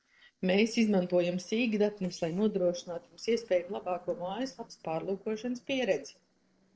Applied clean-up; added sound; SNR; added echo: neural separator model SepFormer DNS4.